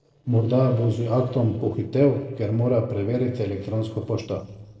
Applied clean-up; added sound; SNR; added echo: neural separator model SepFormer DNS4.